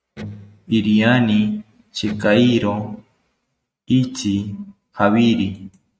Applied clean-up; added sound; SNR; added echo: neural mask model RNNoise.